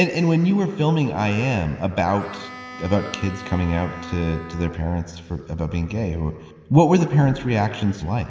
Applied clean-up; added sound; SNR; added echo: none; Bowed string instrument; 17 dB; reverberation time 2.0 s.